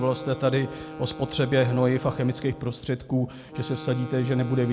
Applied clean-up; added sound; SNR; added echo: none; Wind instrument, woodwind instrument; 14 dB; none.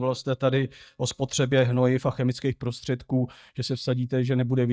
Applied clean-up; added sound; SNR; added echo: neural mask model DeepFilterNet 3.